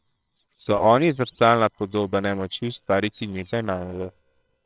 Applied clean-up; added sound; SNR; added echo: neural separator model SepFormer WHAMR!.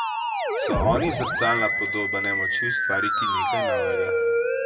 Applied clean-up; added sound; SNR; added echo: none; Musical instrument; -5 dB; reverberation time 1.5 s.